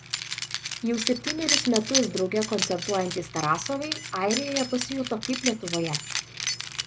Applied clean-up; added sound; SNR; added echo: none; Keys jangling; 3 dB; none.